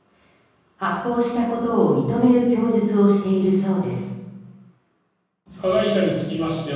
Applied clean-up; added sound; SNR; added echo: none; none; none; reverberation time 1.3 s.